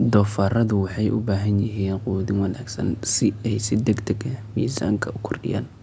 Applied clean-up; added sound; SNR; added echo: none; none; none; none.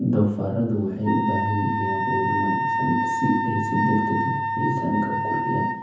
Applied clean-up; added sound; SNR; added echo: none; Wind instrument, woodwind instrument; 1 dB; reverberation time 0.7 s.